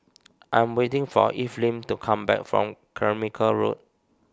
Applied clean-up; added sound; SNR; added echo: none; none; none; none.